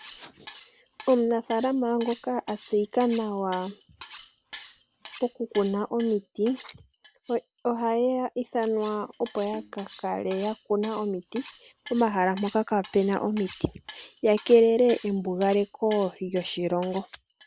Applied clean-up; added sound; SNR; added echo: none; Cutlery, silverware; 18 dB; none.